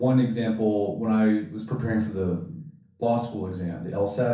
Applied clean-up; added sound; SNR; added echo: none; none; none; reverberation time 0.6 s.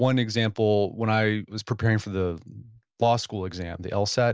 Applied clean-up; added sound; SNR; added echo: none; none; none; none.